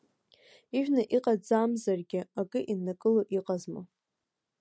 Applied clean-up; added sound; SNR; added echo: none; none; none; none.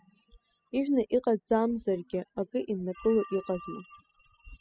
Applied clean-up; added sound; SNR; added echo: classical method spectral subtraction.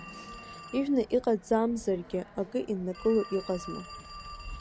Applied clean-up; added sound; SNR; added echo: none; Telephone; 15 dB; none.